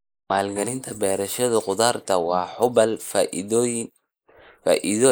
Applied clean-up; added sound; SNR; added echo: neural mask model Resemble Enhance denoiser.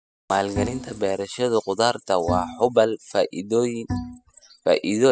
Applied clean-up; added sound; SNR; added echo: classical method spectral subtraction.